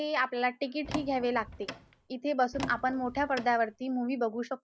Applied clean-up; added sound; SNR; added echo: none; Door; 12 dB; none.